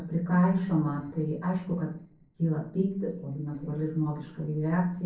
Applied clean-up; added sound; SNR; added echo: neural separator model SepFormer DNS4.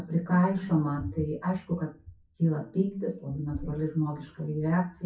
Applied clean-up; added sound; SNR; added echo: classical method WPE with log-MMSE.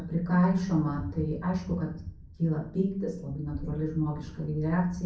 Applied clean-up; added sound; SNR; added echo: none; Thunder; 13 dB; reverberation time 0.6 s.